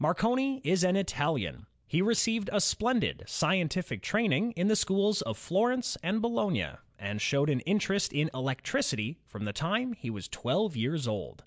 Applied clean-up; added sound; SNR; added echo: none; none; none; none.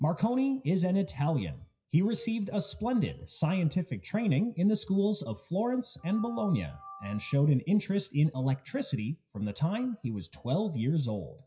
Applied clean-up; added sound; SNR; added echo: classical method WPE with log-MMSE.